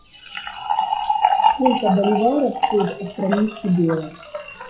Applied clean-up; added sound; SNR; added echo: classical method WPE with log-MMSE.